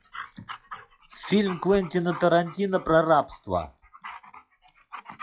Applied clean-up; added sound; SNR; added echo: classical method log-MMSE.